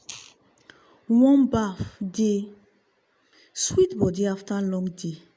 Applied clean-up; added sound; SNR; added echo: none; none; none; none.